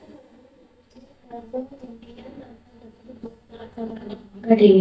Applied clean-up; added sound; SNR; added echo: neural mask model DeepFilterNet 3.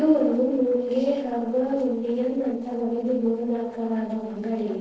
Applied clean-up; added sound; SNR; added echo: neural separator model SepFormer DNS4.